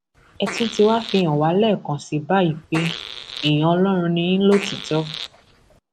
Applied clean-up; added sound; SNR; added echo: none; Fart; 13 dB; none.